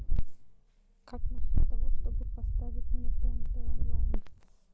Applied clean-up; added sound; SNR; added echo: none; none; none; none.